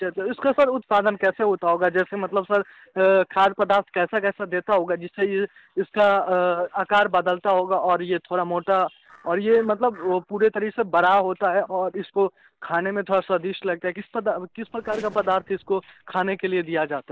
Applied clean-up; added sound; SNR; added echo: neural separator model SepFormer DNS4.